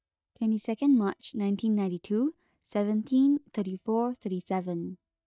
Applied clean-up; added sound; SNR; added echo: neural mask model DeepFilterNet 3.